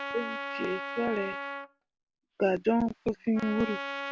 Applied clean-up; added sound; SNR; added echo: none; Trumpet; 7 dB; none.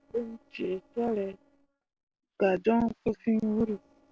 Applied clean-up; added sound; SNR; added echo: neural separator model SepFormer DNS4.